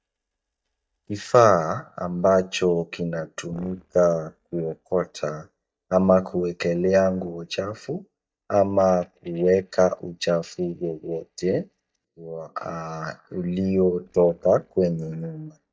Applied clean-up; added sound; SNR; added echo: neural mask model DeepFilterNet 3.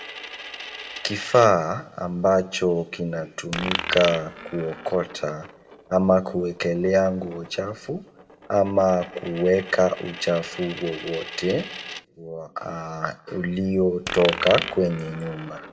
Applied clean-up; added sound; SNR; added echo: none; Coin (dropping); 12 dB; reverberation time 0.7 s.